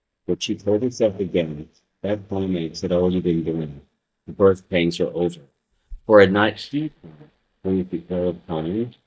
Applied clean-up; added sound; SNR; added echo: neural mask model DeepFilterNet 3.